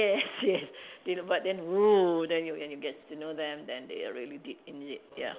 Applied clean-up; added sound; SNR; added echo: none; none; none; none.